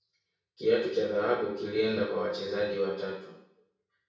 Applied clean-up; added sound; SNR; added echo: none; none; none; reverberation time 0.6 s.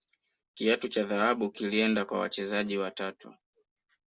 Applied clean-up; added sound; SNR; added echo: none; none; none; none.